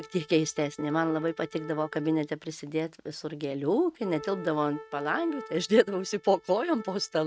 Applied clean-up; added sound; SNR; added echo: neural mask model RNNoise.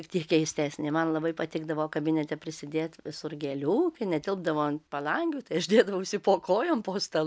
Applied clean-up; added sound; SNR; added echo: none; none; none; none.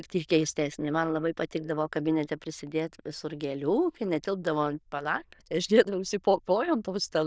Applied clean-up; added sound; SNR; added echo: neural diffusion model UNIVERSE++.